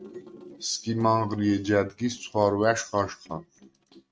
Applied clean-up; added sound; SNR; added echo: neural mask model RNNoise.